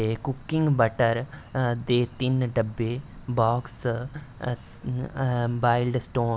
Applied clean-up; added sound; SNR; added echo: none; none; none; none.